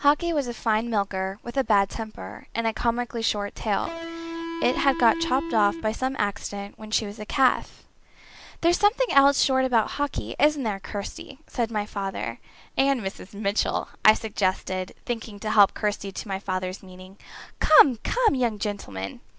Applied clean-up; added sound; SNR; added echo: none; Electric guitar; 7 dB; none.